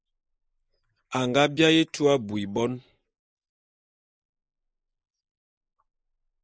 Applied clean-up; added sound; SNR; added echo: neural mask model Resemble Enhance denoiser.